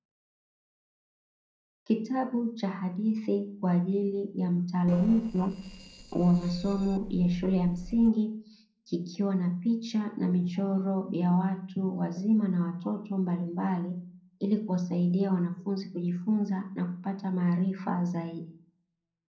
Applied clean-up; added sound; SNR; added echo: neural separator model SepFormer DNS4.